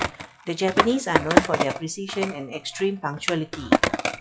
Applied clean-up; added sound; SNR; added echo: classical method WPE with log-MMSE.